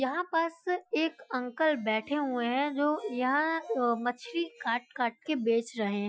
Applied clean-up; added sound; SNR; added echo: classical method Wiener filter.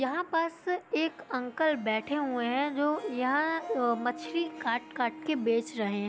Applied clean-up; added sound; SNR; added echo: none; Harp; 16 dB; none.